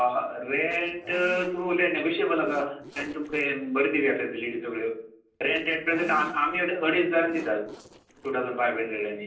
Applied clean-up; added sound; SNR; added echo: neural separator model SepFormer DNS4.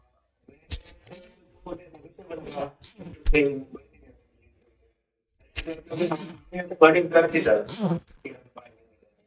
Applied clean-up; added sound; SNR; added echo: neural mask model DeepFilterNet 3.